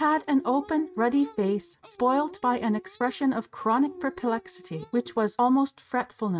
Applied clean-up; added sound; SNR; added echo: neural mask model RNNoise.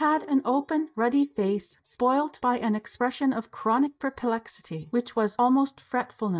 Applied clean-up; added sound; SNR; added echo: neural mask model DeepFilterNet 3.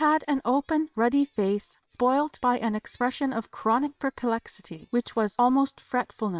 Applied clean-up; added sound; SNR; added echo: neural separator model SepFormer WHAM!.